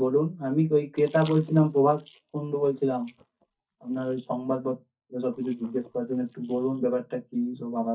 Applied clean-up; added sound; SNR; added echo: neural mask model DeepFilterNet 3.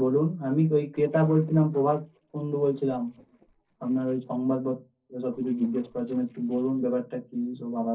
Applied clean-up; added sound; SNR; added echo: neural separator model SepFormer DNS4.